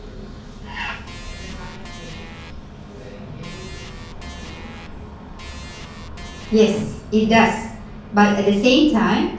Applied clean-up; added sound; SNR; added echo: none; Organ; 18 dB; reverberation time 0.4 s.